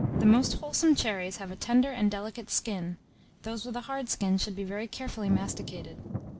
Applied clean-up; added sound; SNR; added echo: none; Thunder; 10 dB; none.